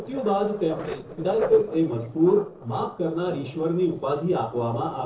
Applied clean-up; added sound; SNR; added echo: neural separator model SepFormer DNS4.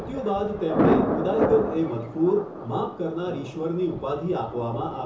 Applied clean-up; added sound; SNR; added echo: none; Thunder; 2 dB; reverberation time 0.6 s.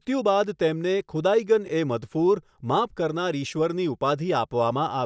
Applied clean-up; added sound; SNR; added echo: none; none; none; none.